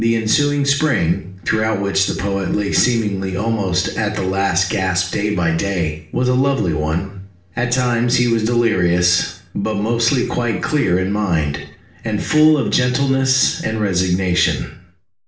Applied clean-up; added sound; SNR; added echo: none; none; none; reverberation time 0.5 s.